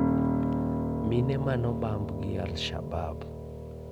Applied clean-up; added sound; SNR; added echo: none; Piano; -2 dB; none.